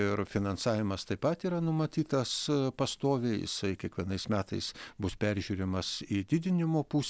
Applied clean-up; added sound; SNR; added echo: none; none; none; none.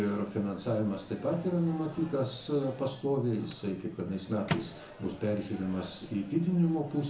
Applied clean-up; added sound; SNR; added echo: none; Microwave oven; 14 dB; reverberation time 0.5 s.